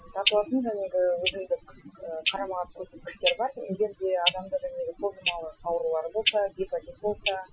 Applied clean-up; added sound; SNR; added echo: classical method Wiener filter.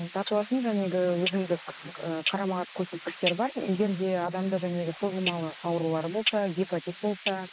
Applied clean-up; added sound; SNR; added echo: neural mask model Resemble Enhance denoiser.